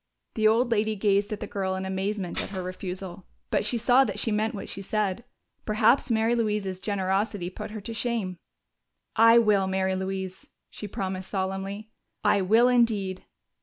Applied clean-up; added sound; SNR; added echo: none; Dishes, pots, and pans; 12 dB; none.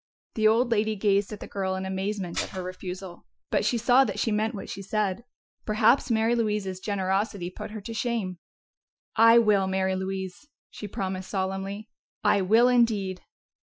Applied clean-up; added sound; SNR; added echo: classical method Wiener filter.